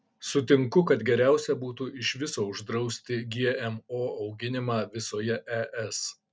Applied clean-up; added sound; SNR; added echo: none; none; none; none.